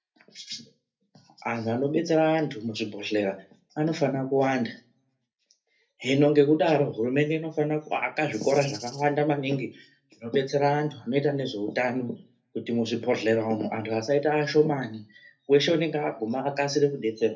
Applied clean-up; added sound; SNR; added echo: none; Rattle (instrument); 17 dB; reverberation time 0.3 s.